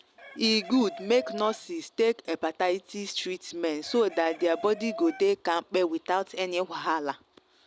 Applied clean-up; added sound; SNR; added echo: none; Chicken, rooster; 17 dB; none.